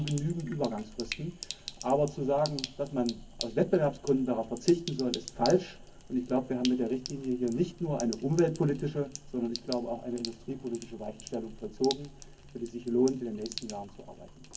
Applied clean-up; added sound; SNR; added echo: none; Sink (filling or washing); 13 dB; reverberation time 0.3 s.